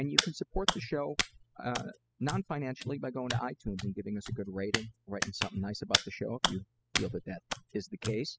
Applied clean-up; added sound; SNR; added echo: classical method spectral subtraction.